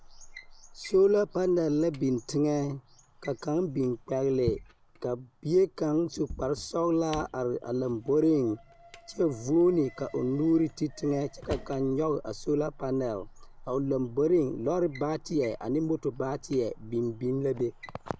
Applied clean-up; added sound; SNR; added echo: none; Drawer open or close + Alarm; 18 dB; none.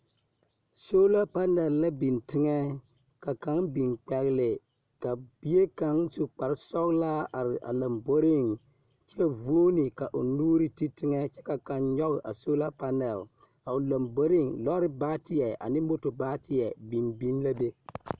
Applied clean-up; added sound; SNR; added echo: none; none; none; none.